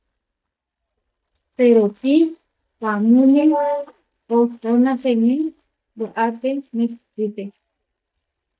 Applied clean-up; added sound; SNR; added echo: neural mask model DeepFilterNet 3.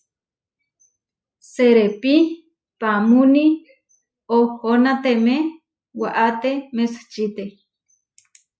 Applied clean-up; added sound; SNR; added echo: none; none; none; none.